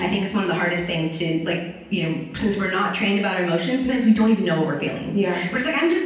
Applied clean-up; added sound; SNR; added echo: none; none; none; reverberation time 0.9 s.